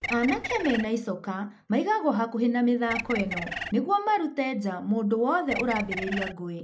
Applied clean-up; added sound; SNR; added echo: none; Bird; 6 dB; none.